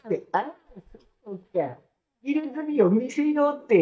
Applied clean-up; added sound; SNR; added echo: neural mask model DeepFilterNet 3.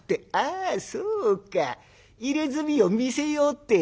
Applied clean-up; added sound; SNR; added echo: none; none; none; none.